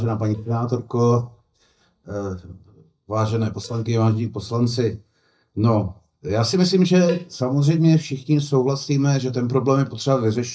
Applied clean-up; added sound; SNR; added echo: neural mask model DeepFilterNet 3.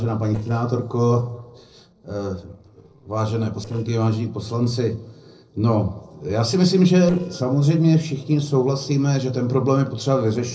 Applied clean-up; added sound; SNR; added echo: neural separator model SepFormer DNS4.